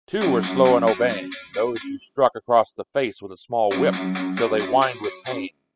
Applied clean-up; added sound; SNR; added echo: classical method spectral subtraction.